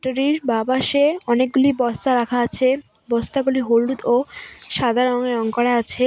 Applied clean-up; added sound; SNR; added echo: none; none; none; none.